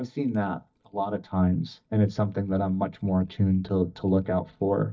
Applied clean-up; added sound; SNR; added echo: neural mask model DeepFilterNet 3.